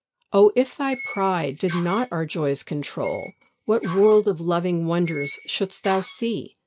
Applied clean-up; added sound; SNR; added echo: neural mask model RNNoise.